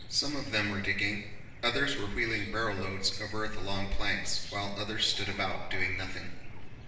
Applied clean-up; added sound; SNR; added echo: none; Cricket / Chicken, rooster; 18 dB; reverberation time 0.9 s.